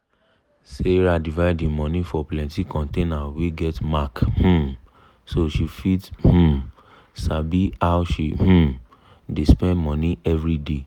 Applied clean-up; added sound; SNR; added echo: none; none; none; none.